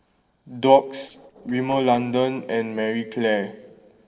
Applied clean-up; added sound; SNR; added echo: neural separator model SepFormer DNS4.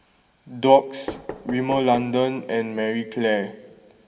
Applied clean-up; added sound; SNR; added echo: none; Knock; 17 dB; reverberation time 0.9 s.